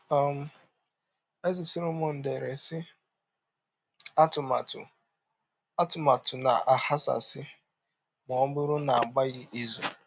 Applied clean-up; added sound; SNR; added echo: none; none; none; none.